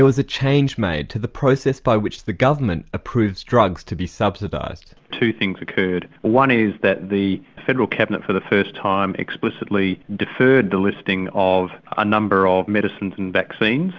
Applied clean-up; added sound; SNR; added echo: none; none; none; none.